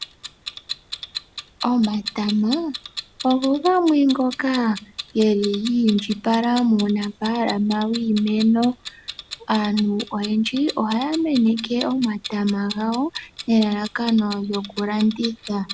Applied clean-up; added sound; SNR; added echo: none; Clock; 14 dB; none.